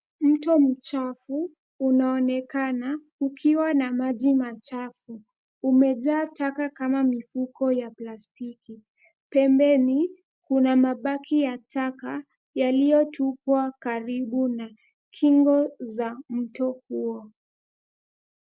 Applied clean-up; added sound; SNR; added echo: none; none; none; none.